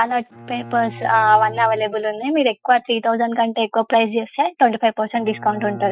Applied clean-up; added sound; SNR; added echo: classical method Wiener filter.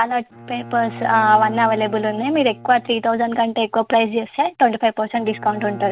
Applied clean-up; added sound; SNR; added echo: none; Bowed string instrument; 18 dB; none.